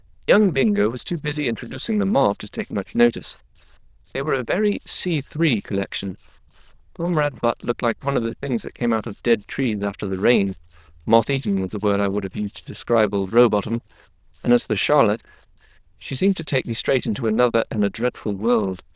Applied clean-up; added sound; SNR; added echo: neural diffusion model UNIVERSE++.